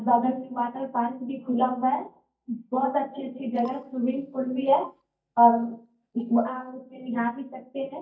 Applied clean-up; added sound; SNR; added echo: neural mask model DeepFilterNet 3.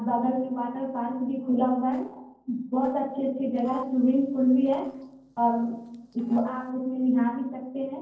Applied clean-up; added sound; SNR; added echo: neural separator model SepFormer DNS4.